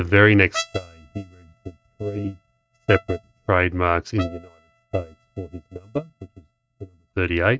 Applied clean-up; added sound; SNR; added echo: neural mask model RNNoise.